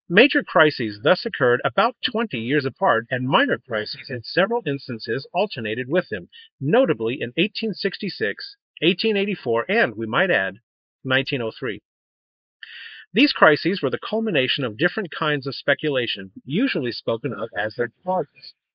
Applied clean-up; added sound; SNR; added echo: neural mask model Resemble Enhance denoiser.